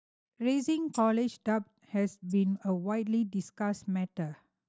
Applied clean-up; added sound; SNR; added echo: neural mask model DeepFilterNet 3.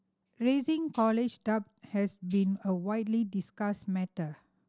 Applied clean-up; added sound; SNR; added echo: none; Tambourine; 12 dB; none.